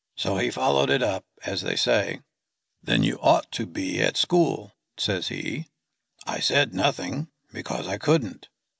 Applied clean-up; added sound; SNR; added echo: none; none; none; none.